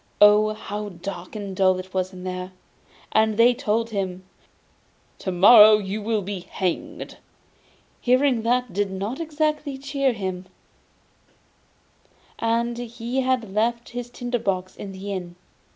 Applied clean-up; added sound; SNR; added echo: none; none; none; none.